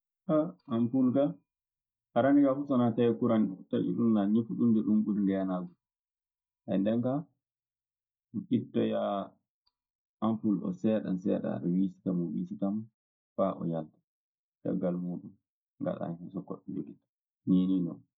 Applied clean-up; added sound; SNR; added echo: neural mask model DeepFilterNet 3.